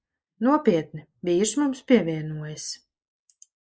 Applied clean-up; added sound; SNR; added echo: neural mask model Resemble Enhance denoiser.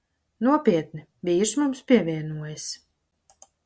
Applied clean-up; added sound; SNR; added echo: none; none; none; none.